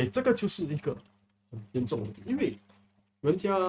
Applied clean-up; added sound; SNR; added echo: neural mask model RNNoise.